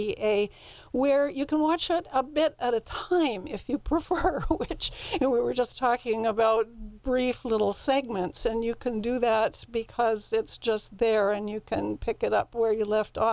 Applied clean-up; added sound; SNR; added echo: none; none; none; none.